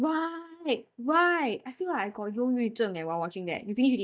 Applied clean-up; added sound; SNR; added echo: neural mask model DeepFilterNet 3.